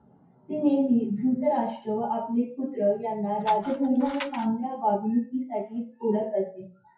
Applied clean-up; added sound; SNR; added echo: classical method WPE with log-MMSE.